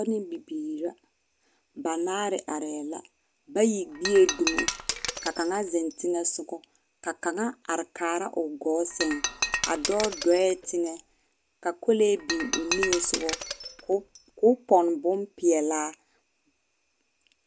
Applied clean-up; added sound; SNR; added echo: none; Shatter; 6 dB; none.